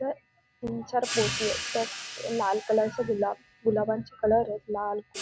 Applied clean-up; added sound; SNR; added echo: none; Cymbal; 11 dB; none.